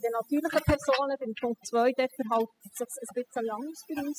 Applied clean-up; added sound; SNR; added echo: classical method spectral subtraction.